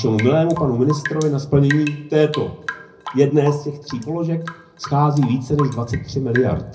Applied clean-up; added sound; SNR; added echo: none; Drip / Rain; 14 dB; reverberation time 0.4 s.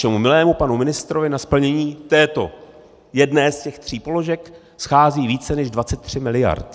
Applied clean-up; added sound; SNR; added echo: none; none; none; none.